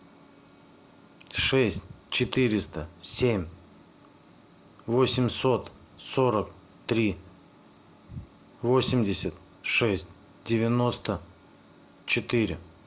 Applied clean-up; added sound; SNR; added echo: none; none; none; none.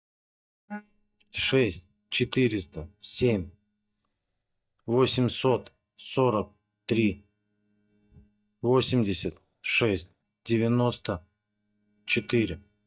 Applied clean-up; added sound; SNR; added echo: neural mask model DeepFilterNet 3.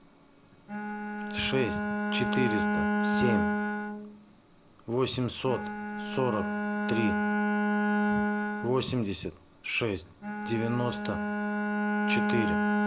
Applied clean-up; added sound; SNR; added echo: none; Bowed string instrument; -3 dB; none.